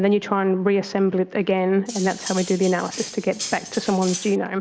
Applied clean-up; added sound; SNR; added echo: none; Cutlery, silverware; 12 dB; none.